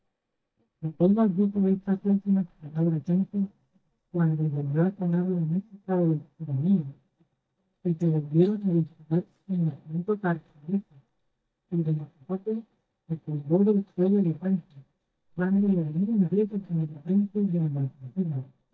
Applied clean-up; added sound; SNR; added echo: neural mask model DeepFilterNet 3.